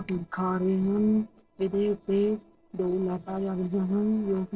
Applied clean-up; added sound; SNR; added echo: neural separator model SepFormer DNS4.